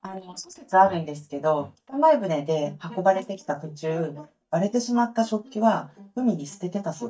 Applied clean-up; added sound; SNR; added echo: neural mask model DeepFilterNet 3.